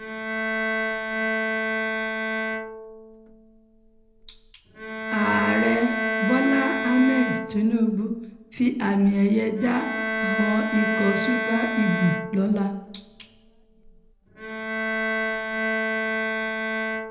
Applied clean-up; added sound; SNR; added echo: none; Bowed string instrument; 2 dB; reverberation time 0.7 s.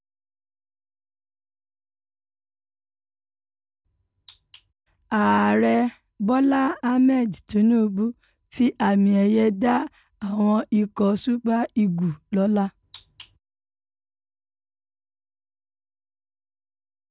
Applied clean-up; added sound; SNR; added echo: none; none; none; none.